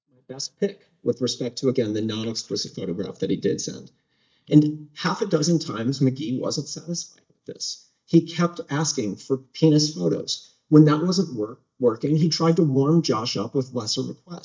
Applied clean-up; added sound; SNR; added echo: neural mask model DeepFilterNet 3.